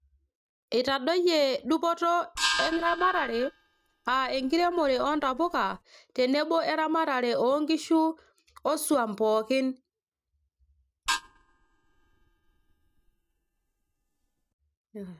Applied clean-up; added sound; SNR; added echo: neural mask model RNNoise.